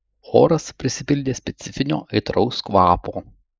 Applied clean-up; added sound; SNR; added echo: neural mask model Resemble Enhance denoiser.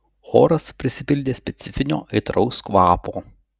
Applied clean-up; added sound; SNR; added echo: none; none; none; none.